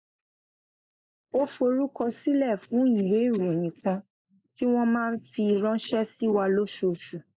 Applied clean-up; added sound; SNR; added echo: neural mask model Resemble Enhance denoiser.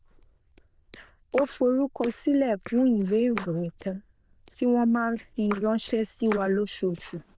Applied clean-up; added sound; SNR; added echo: neural diffusion model UNIVERSE++.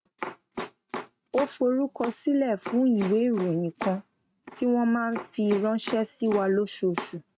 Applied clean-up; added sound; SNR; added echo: neural mask model RNNoise.